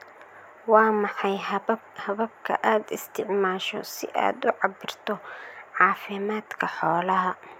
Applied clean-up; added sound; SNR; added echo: none; none; none; none.